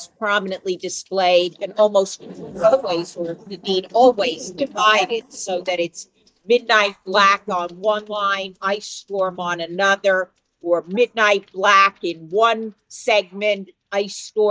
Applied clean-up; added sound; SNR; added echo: neural mask model DeepFilterNet 3.